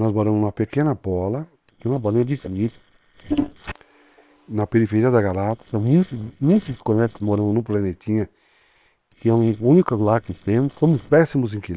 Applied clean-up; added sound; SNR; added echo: neural separator model SepFormer WHAM!.